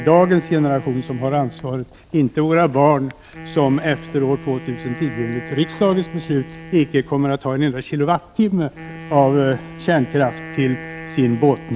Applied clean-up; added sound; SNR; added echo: none; Wind instrument, woodwind instrument; 16 dB; none.